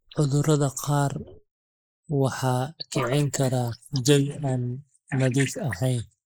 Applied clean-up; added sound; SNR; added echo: neural mask model Resemble Enhance denoiser.